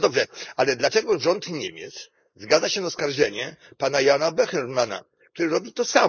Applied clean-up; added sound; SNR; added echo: neural mask model Resemble Enhance denoiser.